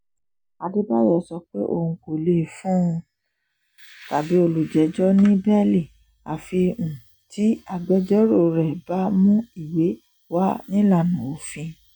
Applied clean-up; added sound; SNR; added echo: none; none; none; none.